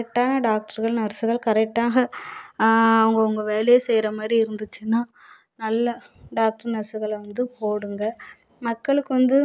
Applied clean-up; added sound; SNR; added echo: none; none; none; none.